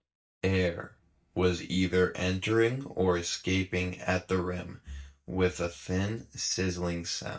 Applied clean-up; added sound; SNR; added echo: neural mask model DeepFilterNet 3.